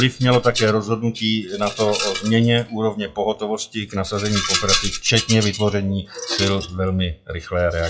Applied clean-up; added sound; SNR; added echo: classical method WPE with log-MMSE.